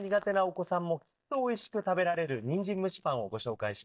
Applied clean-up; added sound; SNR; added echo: neural mask model DeepFilterNet 3.